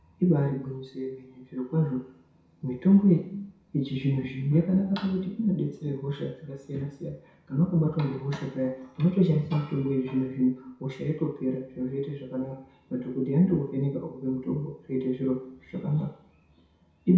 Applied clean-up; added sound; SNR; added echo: none; none; none; reverberation time 0.6 s.